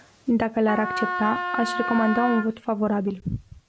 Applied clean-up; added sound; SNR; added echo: none; Wind instrument, woodwind instrument; 4 dB; none.